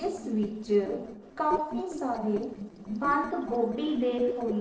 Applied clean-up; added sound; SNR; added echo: neural separator model SepFormer DNS4.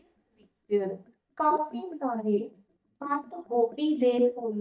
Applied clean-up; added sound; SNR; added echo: neural mask model DeepFilterNet 3.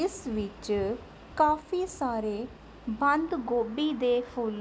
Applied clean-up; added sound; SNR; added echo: none; none; none; none.